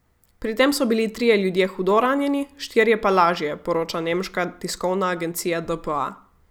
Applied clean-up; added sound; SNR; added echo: none; none; none; none.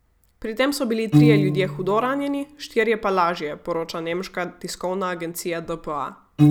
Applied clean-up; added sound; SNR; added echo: none; Piano; 1 dB; none.